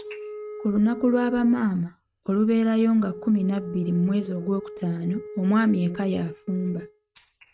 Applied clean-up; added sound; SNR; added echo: neural mask model RNNoise.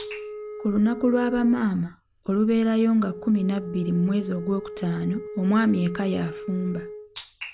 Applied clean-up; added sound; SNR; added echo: none; Wind instrument, woodwind instrument; 13 dB; none.